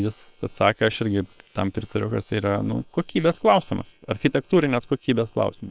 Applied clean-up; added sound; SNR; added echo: neural separator model SepFormer WHAM!.